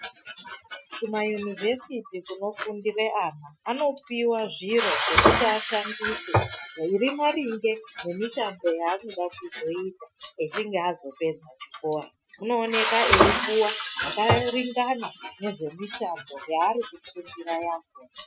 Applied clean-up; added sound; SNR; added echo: classical method Wiener filter.